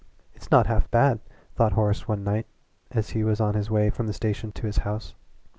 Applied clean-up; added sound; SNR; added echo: none; none; none; none.